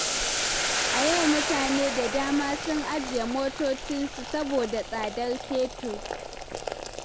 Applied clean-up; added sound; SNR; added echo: none; Boiling; 0 dB; none.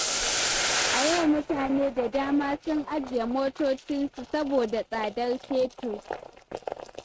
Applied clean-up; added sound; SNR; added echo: neural mask model RNNoise.